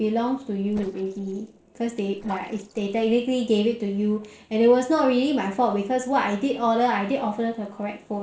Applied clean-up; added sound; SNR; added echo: neural separator model SepFormer DNS4.